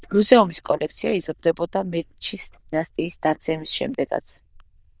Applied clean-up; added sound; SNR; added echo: neural diffusion model UNIVERSE++.